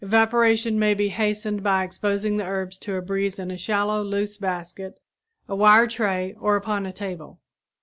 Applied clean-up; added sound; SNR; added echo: none; none; none; none.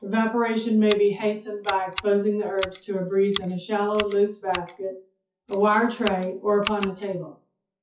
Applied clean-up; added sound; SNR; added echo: classical method WPE with log-MMSE.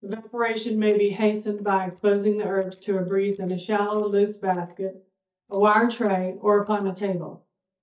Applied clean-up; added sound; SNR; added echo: neural mask model DeepFilterNet 3.